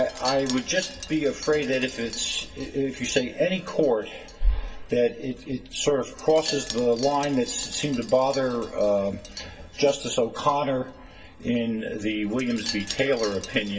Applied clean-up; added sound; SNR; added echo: none; Wind chime; 16 dB; reverberation time 0.1 s.